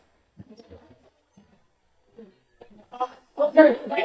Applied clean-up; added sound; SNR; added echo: neural mask model DeepFilterNet 3.